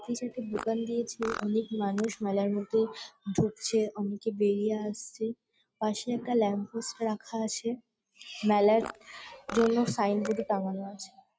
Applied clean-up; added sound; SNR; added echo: neural mask model RNNoise.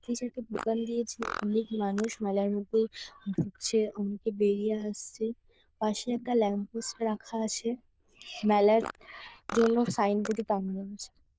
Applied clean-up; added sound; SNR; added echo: neural diffusion model UNIVERSE++.